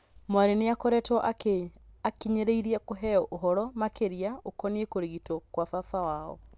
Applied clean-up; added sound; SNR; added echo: none; none; none; none.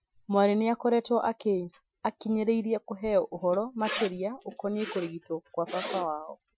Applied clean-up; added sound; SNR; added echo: classical method Wiener filter.